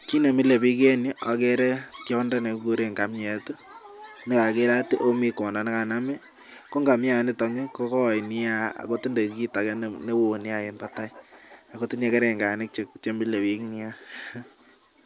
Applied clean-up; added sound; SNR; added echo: none; none; none; none.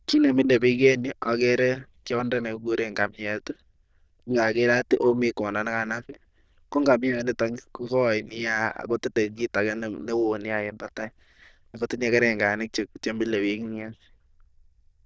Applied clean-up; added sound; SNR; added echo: neural diffusion model UNIVERSE++.